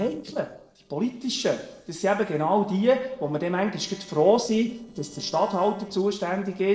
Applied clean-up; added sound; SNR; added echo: neural separator model SepFormer DNS4.